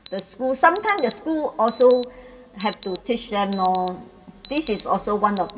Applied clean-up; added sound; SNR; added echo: none; Alarm; 2 dB; reverberation time 2.2 s.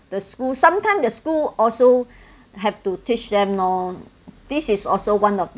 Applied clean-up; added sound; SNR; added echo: none; none; none; none.